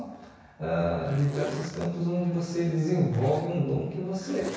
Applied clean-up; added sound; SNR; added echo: none; Zipper (clothing); 15 dB; reverberation time 1.1 s.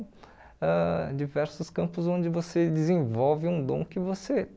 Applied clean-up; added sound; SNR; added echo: none; none; none; none.